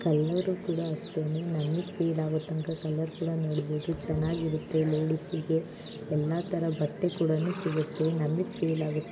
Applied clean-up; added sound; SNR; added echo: none; Livestock, farm animals, working animals + Bass guitar; 18 dB; none.